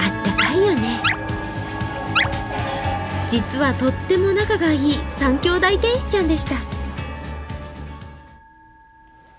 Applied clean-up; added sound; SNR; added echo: none; Musical instrument; 14 dB; none.